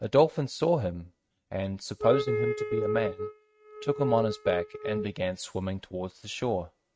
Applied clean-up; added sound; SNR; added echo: neural mask model RNNoise.